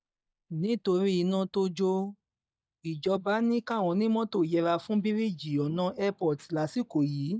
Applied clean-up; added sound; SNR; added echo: neural mask model DeepFilterNet 3.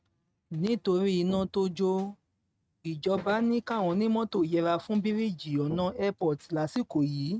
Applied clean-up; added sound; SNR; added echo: neural mask model RNNoise.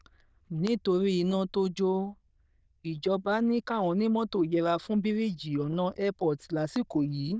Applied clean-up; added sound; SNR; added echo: neural diffusion model UNIVERSE++.